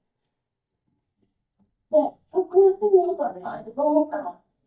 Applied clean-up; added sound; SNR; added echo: neural mask model DeepFilterNet 3.